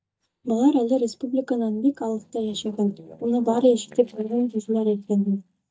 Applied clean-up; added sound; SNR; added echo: neural mask model DeepFilterNet 3.